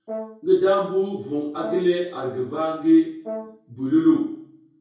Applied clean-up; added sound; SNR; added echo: none; Brass instrument; 16 dB; reverberation time 0.6 s.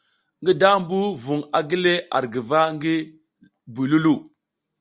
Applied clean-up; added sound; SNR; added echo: none; none; none; none.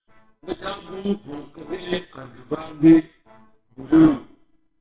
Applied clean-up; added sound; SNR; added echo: neural separator model SepFormer WHAMR!.